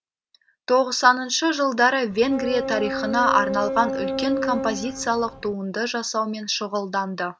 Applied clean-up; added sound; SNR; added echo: none; Boat, Water vehicle; 5 dB; none.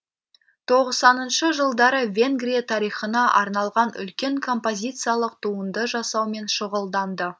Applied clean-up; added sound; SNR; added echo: none; none; none; none.